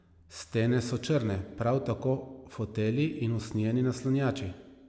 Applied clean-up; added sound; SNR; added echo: none; none; none; none.